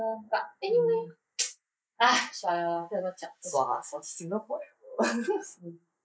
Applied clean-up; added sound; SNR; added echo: neural mask model Resemble Enhance denoiser.